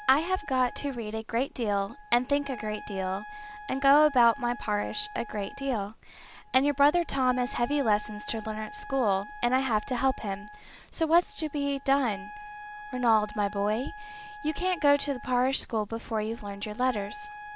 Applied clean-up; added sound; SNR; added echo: none; Wind instrument, woodwind instrument; 16 dB; none.